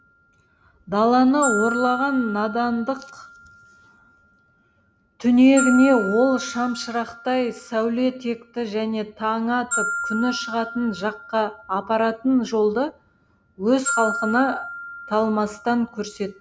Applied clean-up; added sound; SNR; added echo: none; Glockenspiel; 10 dB; none.